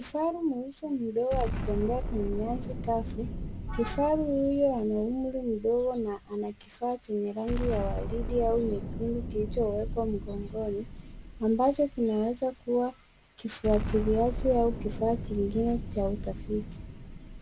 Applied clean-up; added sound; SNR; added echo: none; Explosion; 6 dB; none.